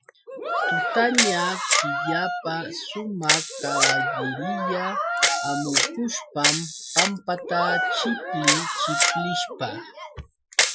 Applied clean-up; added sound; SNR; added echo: classical method Wiener filter.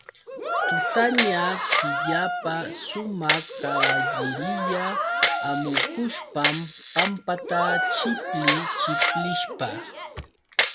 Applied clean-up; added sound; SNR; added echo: none; Camera + Cheering; -5 dB; none.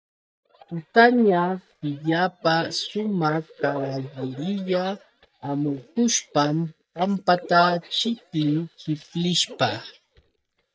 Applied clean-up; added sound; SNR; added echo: neural mask model DeepFilterNet 3.